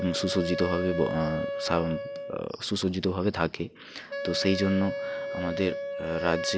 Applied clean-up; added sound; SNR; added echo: none; Wind instrument, woodwind instrument; 5 dB; none.